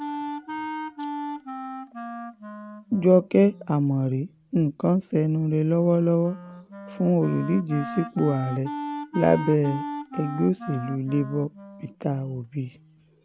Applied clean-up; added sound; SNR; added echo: none; Wind instrument, woodwind instrument; 11 dB; none.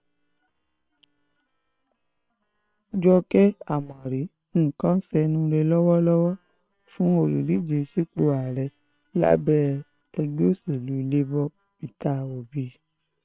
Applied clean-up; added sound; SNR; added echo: neural separator model SepFormer WHAM!.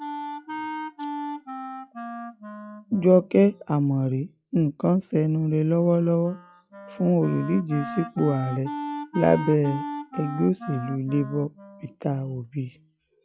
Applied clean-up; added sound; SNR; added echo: classical method log-MMSE.